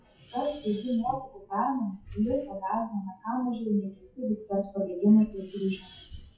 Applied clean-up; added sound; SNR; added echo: classical method WPE with log-MMSE.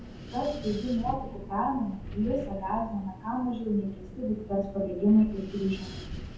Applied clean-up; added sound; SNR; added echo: none; Wind; 11 dB; reverberation time 0.6 s.